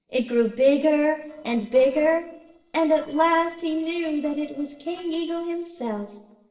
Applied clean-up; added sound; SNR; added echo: neural separator model SepFormer DNS4.